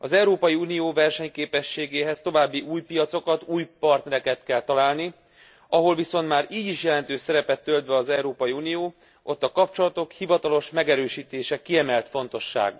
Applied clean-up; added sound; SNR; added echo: none; none; none; none.